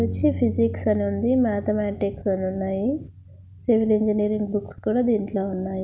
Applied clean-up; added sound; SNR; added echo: none; Bass guitar; 12 dB; none.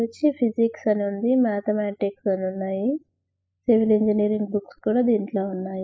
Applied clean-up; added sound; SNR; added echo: classical method spectral subtraction.